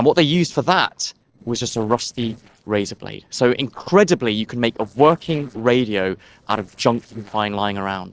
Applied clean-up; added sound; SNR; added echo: neural separator model SepFormer DNS4.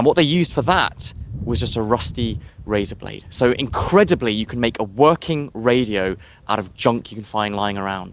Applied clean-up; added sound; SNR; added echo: none; none; none; none.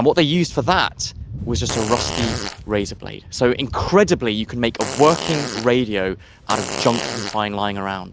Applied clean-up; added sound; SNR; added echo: none; Fart; 8 dB; none.